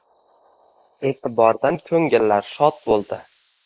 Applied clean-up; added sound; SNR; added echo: neural mask model Resemble Enhance denoiser.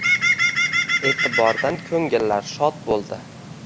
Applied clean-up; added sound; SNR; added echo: none; Bird; 0 dB; none.